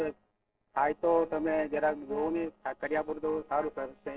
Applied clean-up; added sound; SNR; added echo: neural separator model SepFormer DNS4.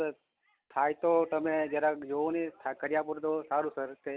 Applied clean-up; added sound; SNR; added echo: none; none; none; none.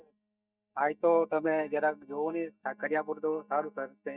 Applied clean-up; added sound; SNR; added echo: neural mask model DeepFilterNet 3.